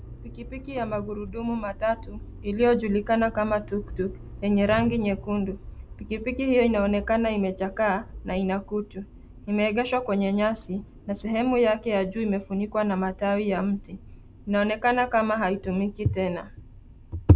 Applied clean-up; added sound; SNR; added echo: none; Motor vehicle (road); 16 dB; none.